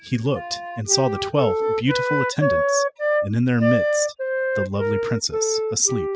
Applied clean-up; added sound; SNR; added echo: classical method spectral subtraction.